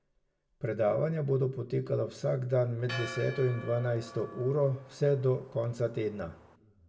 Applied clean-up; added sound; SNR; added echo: none; Church bell; 15 dB; reverberation time 0.5 s.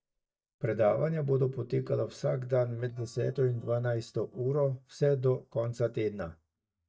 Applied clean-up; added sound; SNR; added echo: neural mask model DeepFilterNet 3.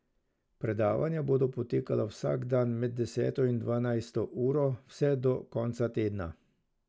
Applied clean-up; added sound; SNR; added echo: none; none; none; none.